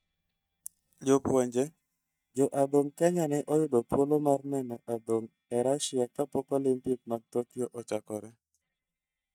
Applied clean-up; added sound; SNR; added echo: neural mask model DeepFilterNet 3.